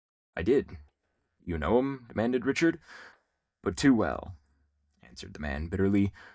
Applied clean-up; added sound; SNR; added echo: neural mask model DeepFilterNet 3.